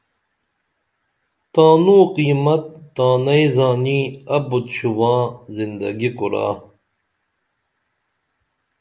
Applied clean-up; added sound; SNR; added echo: none; none; none; none.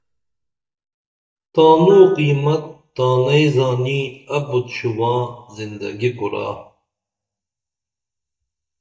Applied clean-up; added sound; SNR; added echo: neural mask model DeepFilterNet 3.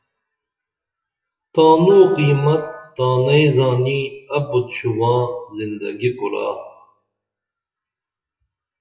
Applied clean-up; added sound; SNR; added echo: classical method WPE with log-MMSE.